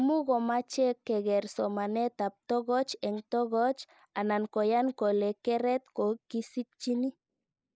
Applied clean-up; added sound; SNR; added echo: neural mask model Resemble Enhance denoiser.